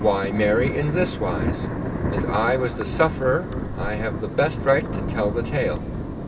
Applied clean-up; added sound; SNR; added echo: none; Thunder; 3 dB; reverberation time 2.9 s.